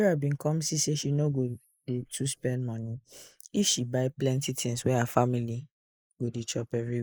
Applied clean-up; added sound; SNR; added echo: neural mask model Resemble Enhance denoiser.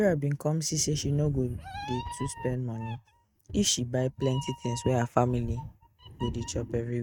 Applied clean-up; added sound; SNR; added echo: neural mask model RNNoise.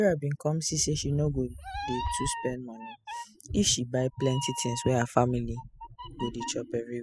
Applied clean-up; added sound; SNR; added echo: classical method spectral subtraction.